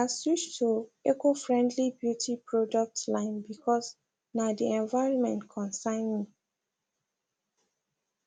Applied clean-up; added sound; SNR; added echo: none; none; none; none.